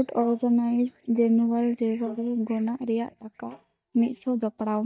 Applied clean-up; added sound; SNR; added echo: neural mask model DeepFilterNet 3.